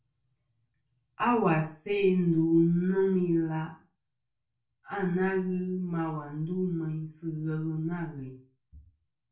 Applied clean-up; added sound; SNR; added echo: none; none; none; reverberation time 0.4 s.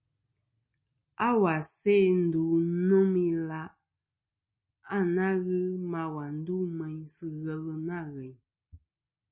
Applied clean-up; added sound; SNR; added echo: none; none; none; none.